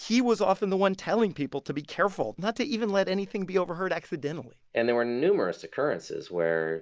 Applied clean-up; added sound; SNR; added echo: none; none; none; none.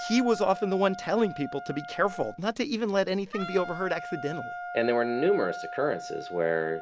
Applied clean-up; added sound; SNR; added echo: none; Wind instrument, woodwind instrument; 11 dB; none.